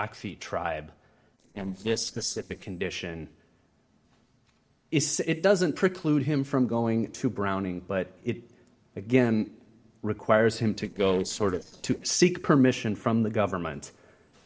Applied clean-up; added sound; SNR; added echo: neural separator model SepFormer DNS4.